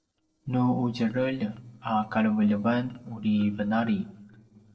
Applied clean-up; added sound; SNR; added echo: neural separator model SepFormer DNS4.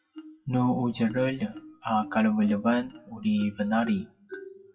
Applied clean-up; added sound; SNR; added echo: classical method WPE with log-MMSE.